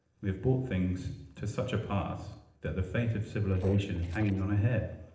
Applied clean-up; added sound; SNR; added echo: neural separator model SepFormer DNS4.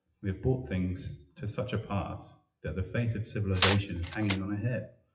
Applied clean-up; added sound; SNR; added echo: classical method WPE with log-MMSE.